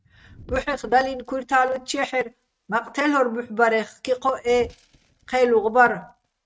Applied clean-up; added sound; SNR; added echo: neural mask model RNNoise.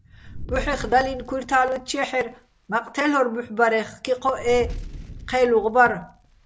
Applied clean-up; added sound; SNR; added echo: none; Fire; 14 dB; none.